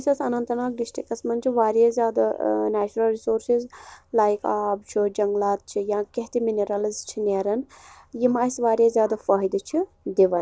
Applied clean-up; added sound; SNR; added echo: none; none; none; none.